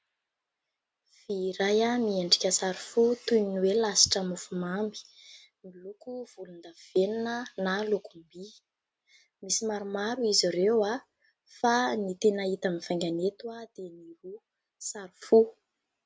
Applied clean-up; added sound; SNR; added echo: none; none; none; none.